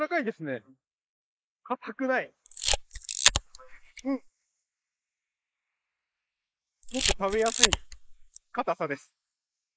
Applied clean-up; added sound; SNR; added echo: neural mask model Resemble Enhance denoiser.